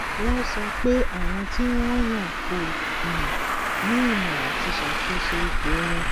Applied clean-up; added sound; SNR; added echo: none; Traffic noise, roadway noise; -3 dB; none.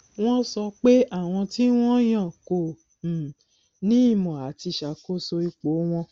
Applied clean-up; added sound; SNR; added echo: none; none; none; none.